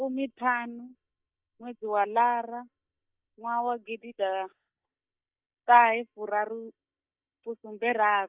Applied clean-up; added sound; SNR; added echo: neural mask model DeepFilterNet 3.